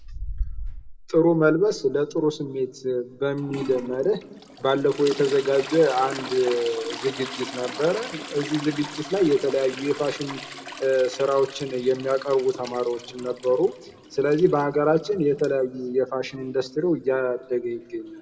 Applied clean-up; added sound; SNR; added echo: none; Trickle, dribble / Toilet flush; 14 dB; reverberation time 1.0 s.